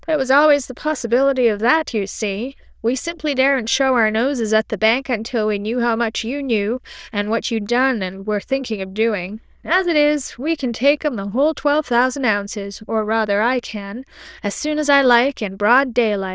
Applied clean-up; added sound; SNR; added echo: neural diffusion model UNIVERSE++.